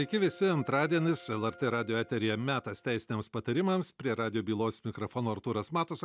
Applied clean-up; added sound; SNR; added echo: none; none; none; none.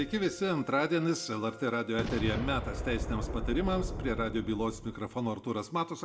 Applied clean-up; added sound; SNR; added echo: none; Boom; 7 dB; reverberation time 0.9 s.